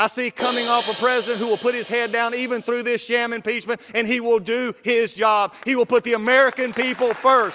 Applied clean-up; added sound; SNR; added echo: none; Crash cymbal; 9 dB; none.